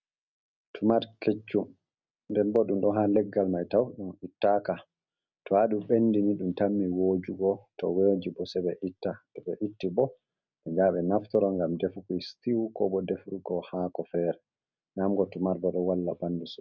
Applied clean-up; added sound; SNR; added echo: none; none; none; none.